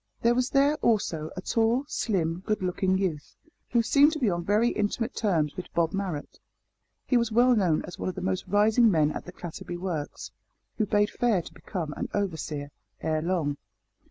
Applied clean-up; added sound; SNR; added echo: none; none; none; none.